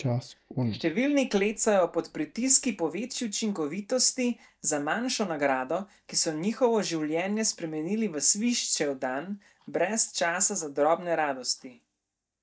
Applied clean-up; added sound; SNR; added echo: neural mask model DeepFilterNet 3.